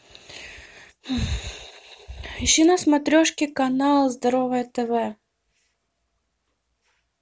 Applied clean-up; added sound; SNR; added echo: none; none; none; none.